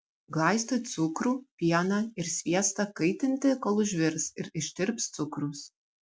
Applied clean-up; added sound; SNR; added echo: none; none; none; none.